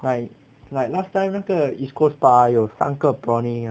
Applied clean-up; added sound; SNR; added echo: none; none; none; none.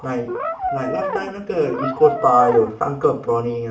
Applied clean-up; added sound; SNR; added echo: none; Brass instrument; 6 dB; reverberation time 0.4 s.